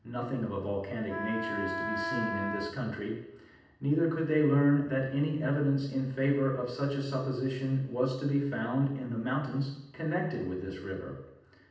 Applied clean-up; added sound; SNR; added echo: none; Wind instrument, woodwind instrument; 4 dB; reverberation time 0.8 s.